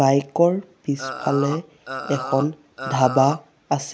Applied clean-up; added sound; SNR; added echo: none; Burping, eructation; 10 dB; none.